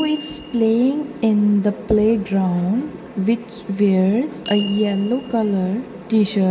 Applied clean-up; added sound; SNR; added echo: none; Door / Bell; 18 dB; reverberation time 1.8 s.